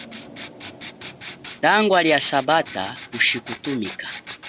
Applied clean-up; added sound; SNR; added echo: none; Writing; 11 dB; none.